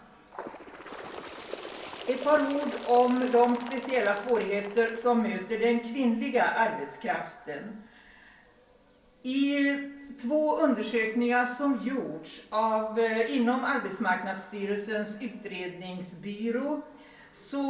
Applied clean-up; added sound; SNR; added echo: none; Bird; 19 dB; reverberation time 0.4 s.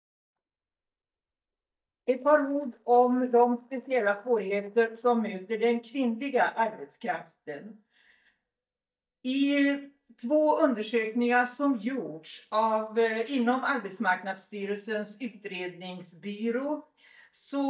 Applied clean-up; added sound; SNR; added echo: neural mask model DeepFilterNet 3.